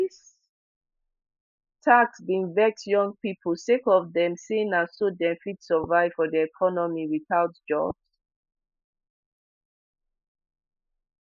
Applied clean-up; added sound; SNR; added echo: neural mask model Resemble Enhance denoiser.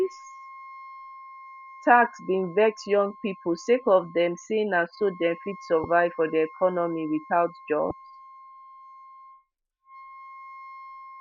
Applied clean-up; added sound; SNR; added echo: none; Wind instrument, woodwind instrument; 19 dB; none.